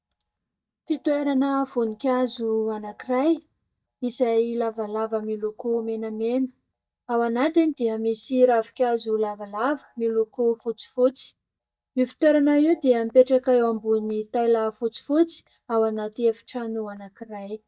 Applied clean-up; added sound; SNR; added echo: neural mask model DeepFilterNet 3.